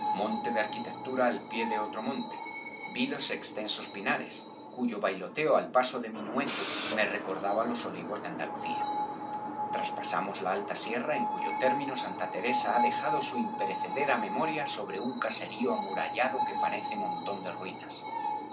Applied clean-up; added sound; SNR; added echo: none; Screech; 3 dB; none.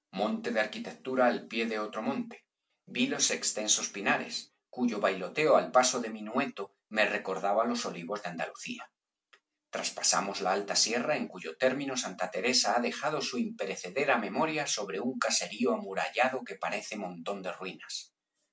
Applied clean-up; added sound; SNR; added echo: none; none; none; none.